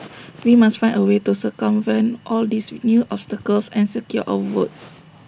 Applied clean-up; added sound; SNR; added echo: none; none; none; none.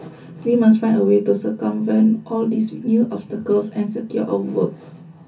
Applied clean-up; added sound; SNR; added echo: none; none; none; reverberation time 0.3 s.